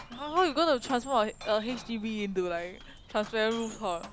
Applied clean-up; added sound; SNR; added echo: none; Glass + Bird; 17 dB; none.